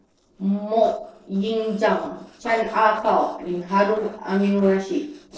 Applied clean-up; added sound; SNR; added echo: neural separator model SepFormer DNS4.